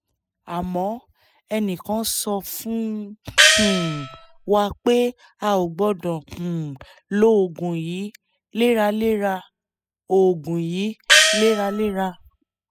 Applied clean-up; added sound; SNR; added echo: classical method spectral subtraction.